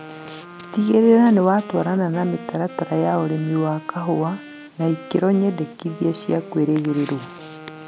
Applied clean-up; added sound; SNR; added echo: none; Wind instrument, woodwind instrument; 17 dB; none.